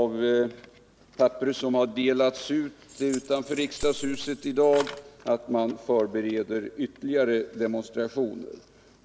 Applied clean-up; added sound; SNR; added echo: none; Keys jangling; 12 dB; none.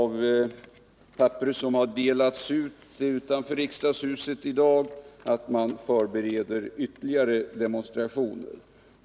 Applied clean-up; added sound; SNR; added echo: none; none; none; none.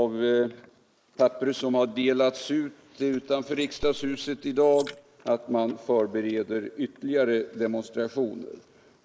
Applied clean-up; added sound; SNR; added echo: neural mask model Resemble Enhance denoiser.